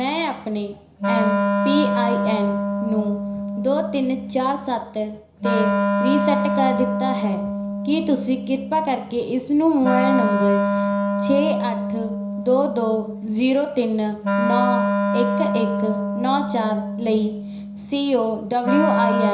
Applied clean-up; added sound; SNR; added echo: none; Wind instrument, woodwind instrument; 1 dB; reverberation time 0.5 s.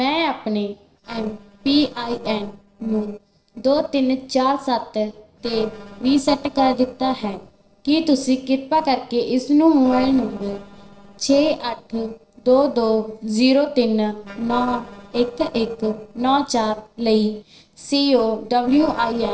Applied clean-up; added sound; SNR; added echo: neural separator model SepFormer DNS4.